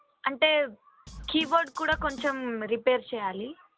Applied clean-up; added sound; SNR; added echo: none; Drum kit; 16 dB; none.